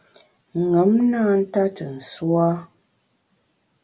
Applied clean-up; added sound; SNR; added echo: none; none; none; none.